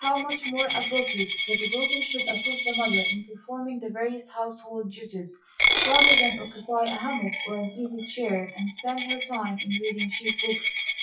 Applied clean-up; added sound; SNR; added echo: classical method WPE with log-MMSE.